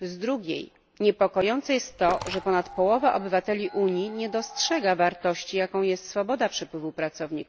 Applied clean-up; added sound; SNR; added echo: none; Splash, splatter + Animal; 15 dB; none.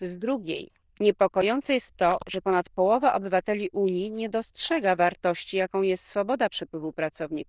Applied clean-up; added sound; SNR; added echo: neural diffusion model UNIVERSE++.